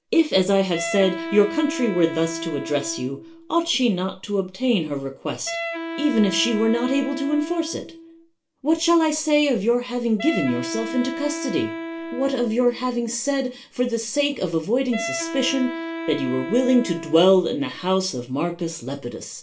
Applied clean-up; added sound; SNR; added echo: none; Wind instrument, woodwind instrument; 10 dB; reverberation time 0.3 s.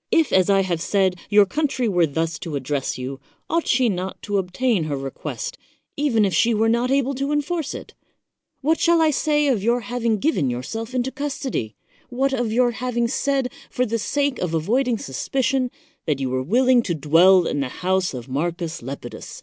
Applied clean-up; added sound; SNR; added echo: none; none; none; none.